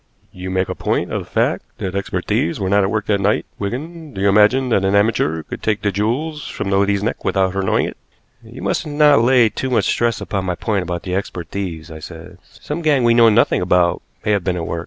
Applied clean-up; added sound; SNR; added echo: none; none; none; none.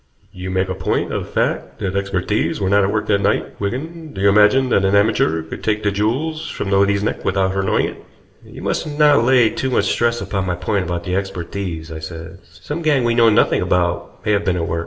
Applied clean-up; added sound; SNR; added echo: none; none; none; reverberation time 0.9 s.